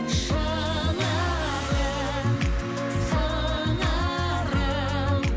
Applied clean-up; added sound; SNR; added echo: none; Harmonica; 17 dB; none.